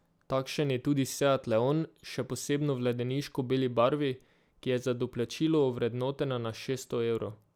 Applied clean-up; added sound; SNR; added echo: none; none; none; none.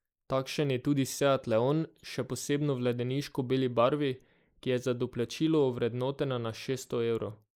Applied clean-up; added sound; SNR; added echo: neural mask model Resemble Enhance denoiser.